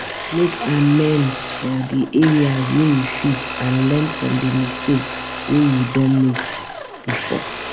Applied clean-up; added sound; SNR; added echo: none; Domestic sounds, home sounds; 8 dB; none.